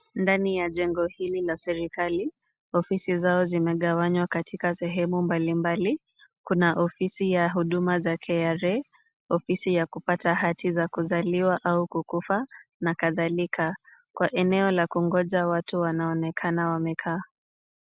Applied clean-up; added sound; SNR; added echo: none; none; none; none.